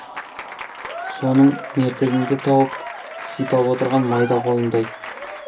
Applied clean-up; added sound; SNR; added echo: none; Applause / Crowd; 11 dB; reverberation time 0.2 s.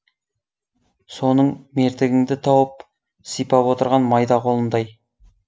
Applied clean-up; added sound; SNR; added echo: none; none; none; none.